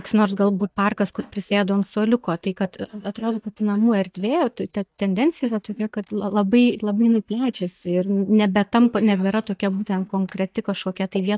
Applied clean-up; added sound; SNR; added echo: neural mask model DeepFilterNet 3.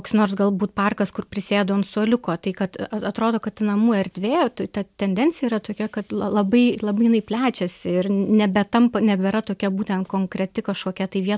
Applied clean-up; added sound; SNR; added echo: none; none; none; none.